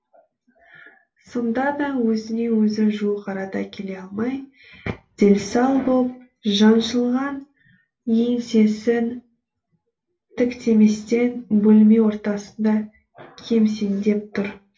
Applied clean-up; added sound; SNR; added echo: none; none; none; reverberation time 0.2 s.